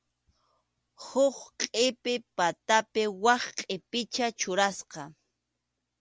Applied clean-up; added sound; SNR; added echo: none; none; none; none.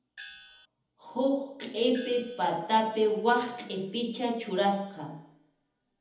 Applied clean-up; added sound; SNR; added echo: none; Gong; 16 dB; reverberation time 1.1 s.